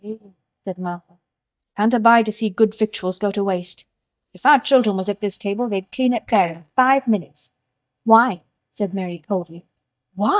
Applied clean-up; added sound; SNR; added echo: neural mask model DeepFilterNet 3.